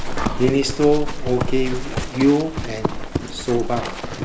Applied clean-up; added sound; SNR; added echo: none; Livestock, farm animals, working animals; 2 dB; none.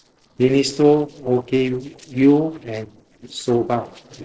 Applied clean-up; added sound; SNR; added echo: neural separator model SepFormer DNS4.